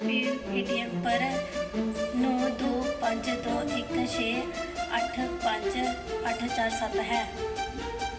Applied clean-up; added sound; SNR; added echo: none; Musical instrument; 0 dB; reverberation time 0.8 s.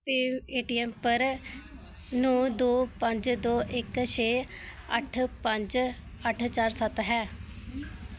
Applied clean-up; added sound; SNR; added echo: none; none; none; none.